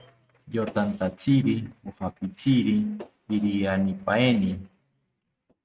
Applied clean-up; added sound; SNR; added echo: neural mask model RNNoise.